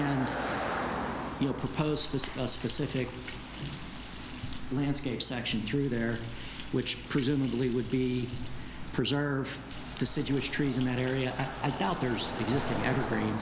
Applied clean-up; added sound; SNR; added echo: none; Car passing by + Liquid; 6 dB; none.